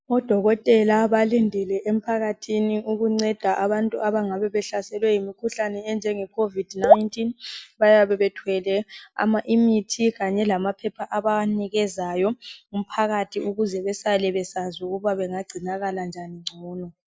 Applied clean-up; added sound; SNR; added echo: neural mask model Resemble Enhance denoiser.